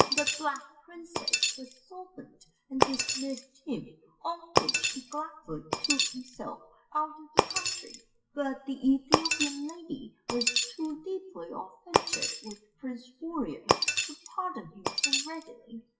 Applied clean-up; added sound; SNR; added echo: classical method WPE with log-MMSE.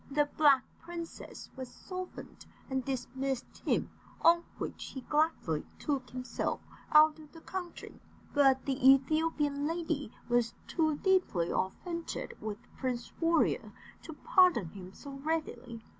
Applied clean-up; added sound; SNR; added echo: none; none; none; none.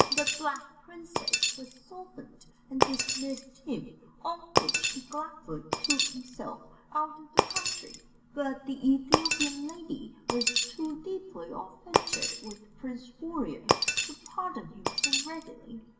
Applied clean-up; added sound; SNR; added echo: none; Shatter; -4 dB; reverberation time 0.8 s.